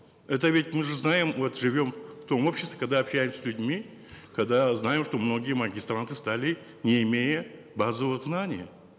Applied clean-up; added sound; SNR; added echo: none; none; none; none.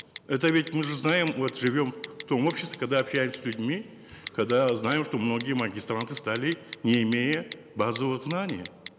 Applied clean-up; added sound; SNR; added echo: none; Telephone; 18 dB; none.